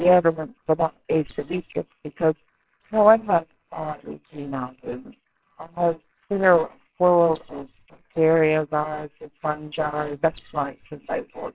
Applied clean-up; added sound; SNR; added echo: neural separator model SepFormer WHAMR!.